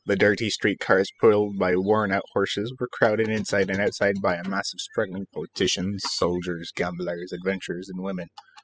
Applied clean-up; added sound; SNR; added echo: classical method spectral subtraction.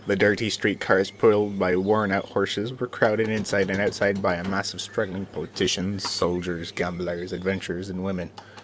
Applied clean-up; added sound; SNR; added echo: none; Squeak; 19 dB; none.